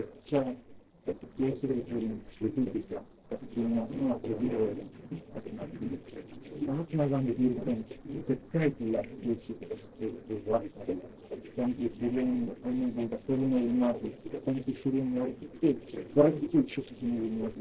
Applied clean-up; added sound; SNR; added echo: neural separator model SepFormer DNS4.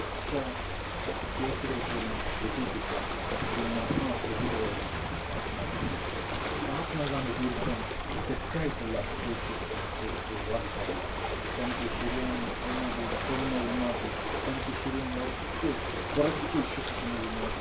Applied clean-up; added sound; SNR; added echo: none; Ocean; -2 dB; reverberation time 0.2 s.